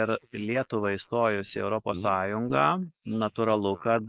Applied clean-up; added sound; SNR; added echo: neural mask model Resemble Enhance denoiser.